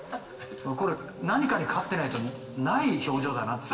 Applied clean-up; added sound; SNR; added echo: none; Race car, auto racing / Accelerating, revving, vroom; 16 dB; reverberation time 1.2 s.